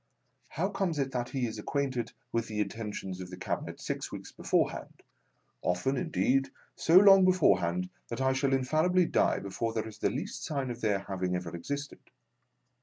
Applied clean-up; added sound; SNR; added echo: none; none; none; none.